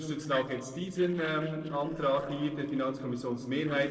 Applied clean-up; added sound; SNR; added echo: neural separator model SepFormer DNS4.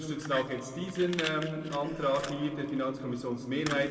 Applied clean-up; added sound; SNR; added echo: none; Fire; 12 dB; reverberation time 1.8 s.